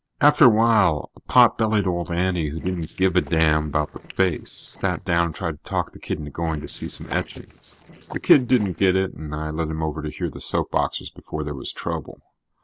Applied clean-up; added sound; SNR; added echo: neural separator model SepFormer DNS4.